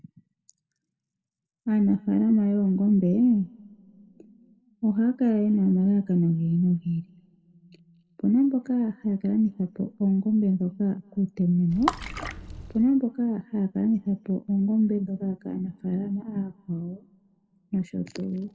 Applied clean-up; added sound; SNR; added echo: none; Water / Splash, splatter; 9 dB; reverberation time 1.9 s.